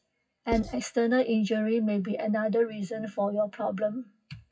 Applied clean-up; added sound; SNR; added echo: classical method WPE with log-MMSE.